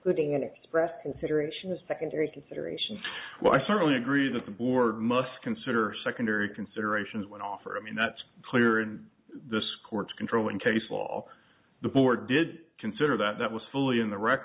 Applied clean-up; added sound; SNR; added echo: none; none; none; none.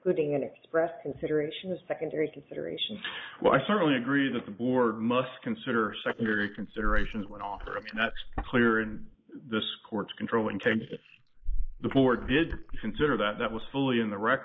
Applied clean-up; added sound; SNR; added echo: neural mask model Resemble Enhance denoiser.